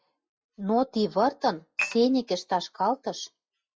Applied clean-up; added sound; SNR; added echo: classical method log-MMSE.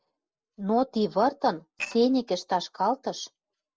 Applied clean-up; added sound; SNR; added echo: neural separator model SepFormer DNS4.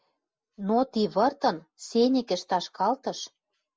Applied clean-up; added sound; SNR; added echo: none; none; none; none.